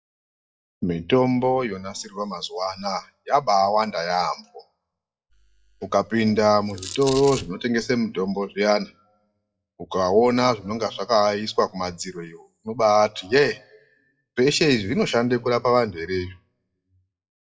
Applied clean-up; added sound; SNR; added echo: classical method WPE with log-MMSE.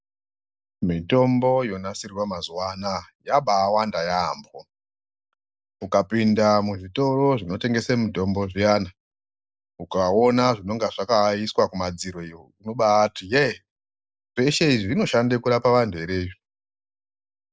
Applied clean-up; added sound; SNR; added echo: none; none; none; none.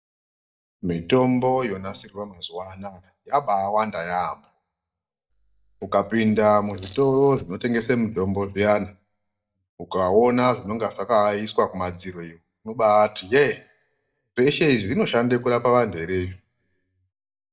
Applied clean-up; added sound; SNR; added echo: neural mask model DeepFilterNet 3.